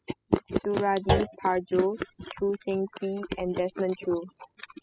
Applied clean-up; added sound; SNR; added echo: classical method spectral subtraction.